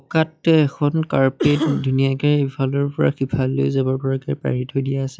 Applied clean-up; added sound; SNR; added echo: classical method log-MMSE.